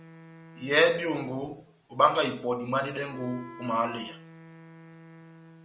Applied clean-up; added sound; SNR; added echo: none; Wind instrument, woodwind instrument; 19 dB; none.